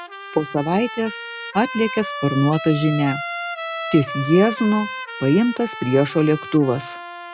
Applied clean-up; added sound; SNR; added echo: none; Trumpet; 10 dB; none.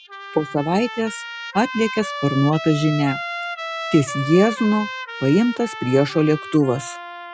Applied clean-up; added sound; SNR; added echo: classical method Wiener filter.